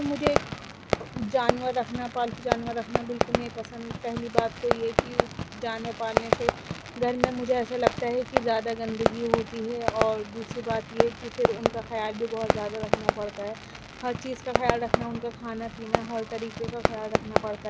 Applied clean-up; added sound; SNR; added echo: none; Fireworks; -1 dB; none.